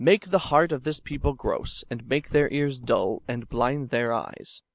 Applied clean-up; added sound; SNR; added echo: neural mask model Resemble Enhance denoiser.